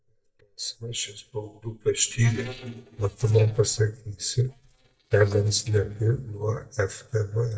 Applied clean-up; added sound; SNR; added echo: neural mask model DeepFilterNet 3.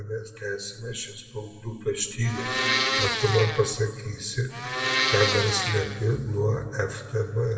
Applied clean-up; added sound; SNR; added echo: none; Domestic sounds, home sounds; 0 dB; reverberation time 1.9 s.